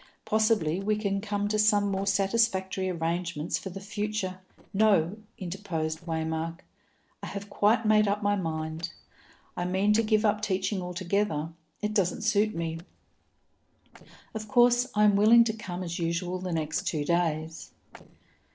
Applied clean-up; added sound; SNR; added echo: neural separator model SepFormer DNS4.